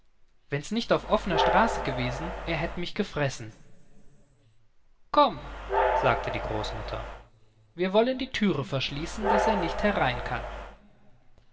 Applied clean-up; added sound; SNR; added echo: none; Train; 1 dB; reverberation time 2.7 s.